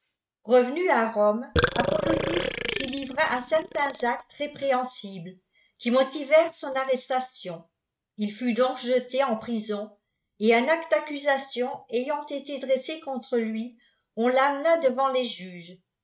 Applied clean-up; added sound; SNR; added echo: neural mask model RNNoise.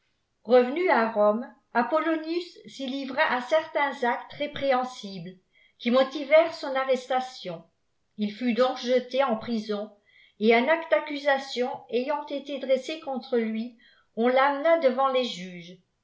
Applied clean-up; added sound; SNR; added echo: none; none; none; none.